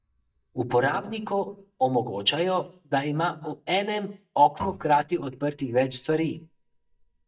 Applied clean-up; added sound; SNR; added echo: neural mask model DeepFilterNet 3.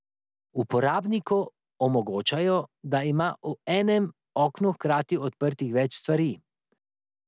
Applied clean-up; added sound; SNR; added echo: none; none; none; none.